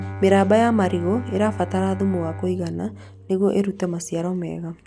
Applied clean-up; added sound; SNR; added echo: none; Bowed string instrument; 12 dB; none.